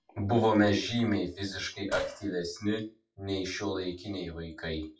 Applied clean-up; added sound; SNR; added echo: classical method WPE with log-MMSE.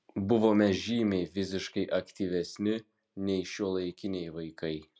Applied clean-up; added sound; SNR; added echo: none; none; none; none.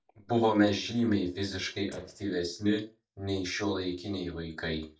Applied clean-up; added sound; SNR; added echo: neural mask model DeepFilterNet 3.